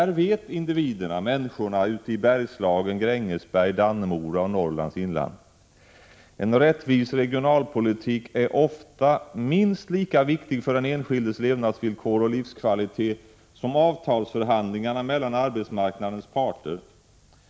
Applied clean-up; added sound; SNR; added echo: none; none; none; none.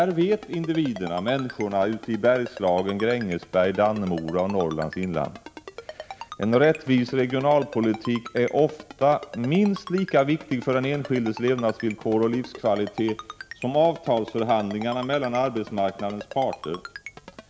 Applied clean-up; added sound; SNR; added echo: none; Ringtone; 17 dB; none.